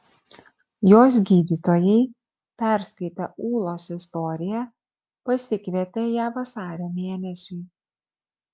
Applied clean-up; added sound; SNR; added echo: none; none; none; none.